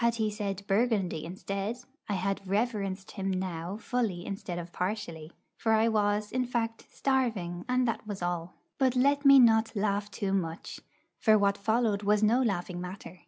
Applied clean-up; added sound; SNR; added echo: none; none; none; none.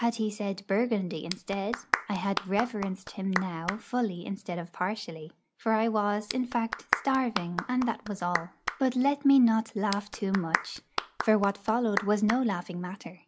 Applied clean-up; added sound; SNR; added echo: none; Clapping; 8 dB; none.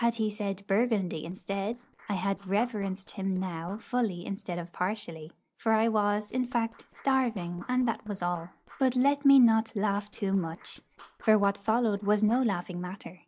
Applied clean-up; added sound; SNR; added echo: neural separator model SepFormer DNS4.